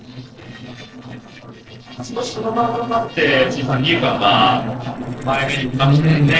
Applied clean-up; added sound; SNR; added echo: neural separator model SepFormer DNS4.